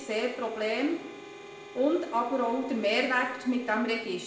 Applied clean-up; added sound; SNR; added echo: none; Harmonica; 17 dB; reverberation time 0.7 s.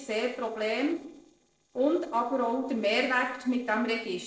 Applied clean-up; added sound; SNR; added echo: neural separator model SepFormer DNS4.